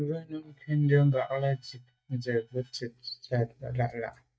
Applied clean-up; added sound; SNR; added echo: neural mask model DeepFilterNet 3.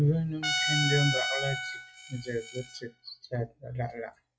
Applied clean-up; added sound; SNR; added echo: classical method log-MMSE.